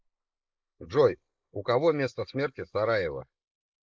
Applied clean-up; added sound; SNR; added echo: neural mask model Resemble Enhance denoiser.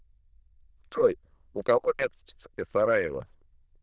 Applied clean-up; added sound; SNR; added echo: neural diffusion model UNIVERSE++.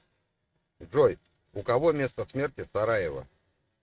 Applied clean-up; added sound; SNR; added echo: neural mask model RNNoise.